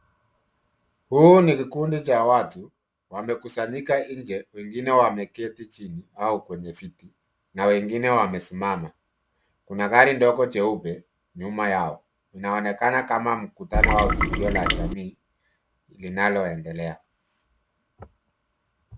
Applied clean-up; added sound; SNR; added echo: none; Trickle, dribble / Water tap, faucet; -2 dB; none.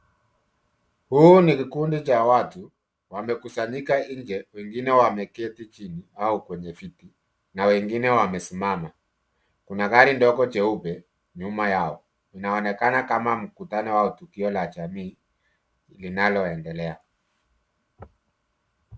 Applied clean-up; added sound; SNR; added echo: none; none; none; none.